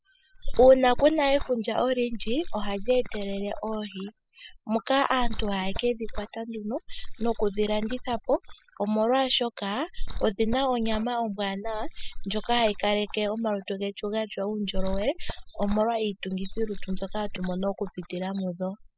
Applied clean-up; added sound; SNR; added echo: classical method spectral subtraction.